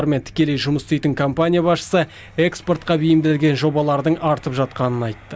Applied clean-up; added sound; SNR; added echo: none; none; none; none.